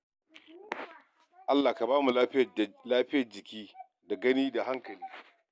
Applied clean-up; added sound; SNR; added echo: none; none; none; none.